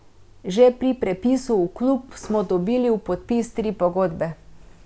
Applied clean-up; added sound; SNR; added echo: none; none; none; none.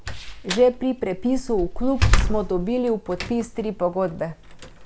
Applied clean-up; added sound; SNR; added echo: none; Slam; 1 dB; none.